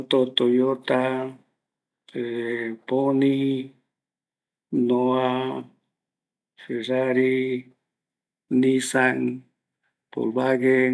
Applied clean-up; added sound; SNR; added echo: none; none; none; none.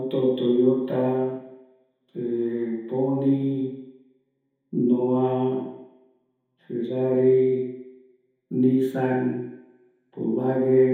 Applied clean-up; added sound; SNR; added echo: none; none; none; reverberation time 0.9 s.